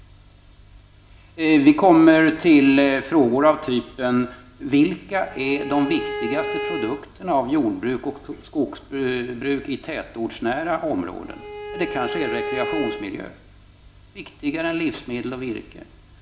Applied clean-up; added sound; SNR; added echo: none; Bowed string instrument; 9 dB; reverberation time 0.8 s.